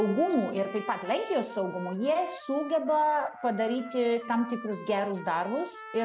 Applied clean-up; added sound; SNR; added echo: none; Trumpet; 15 dB; none.